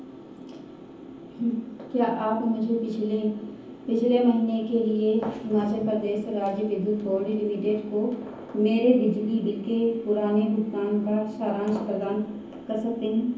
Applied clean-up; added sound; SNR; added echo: none; none; none; reverberation time 0.7 s.